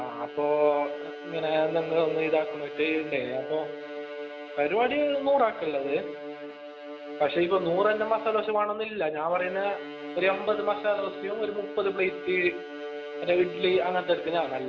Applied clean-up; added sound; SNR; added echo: none; Bowed string instrument; 10 dB; none.